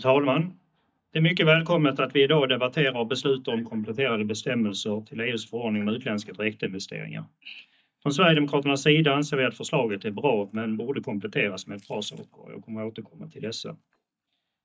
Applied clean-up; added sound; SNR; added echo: neural mask model DeepFilterNet 3.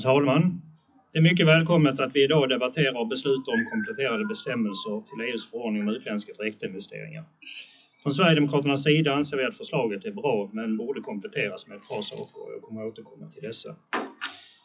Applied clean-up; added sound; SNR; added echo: classical method WPE with log-MMSE.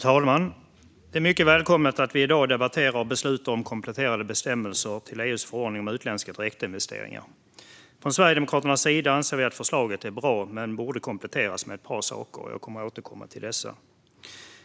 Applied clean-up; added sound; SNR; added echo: none; none; none; none.